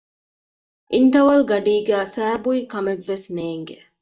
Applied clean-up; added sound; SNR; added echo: neural mask model DeepFilterNet 3.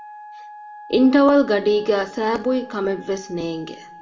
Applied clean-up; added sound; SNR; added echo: none; Wind instrument, woodwind instrument; 20 dB; reverberation time 0.8 s.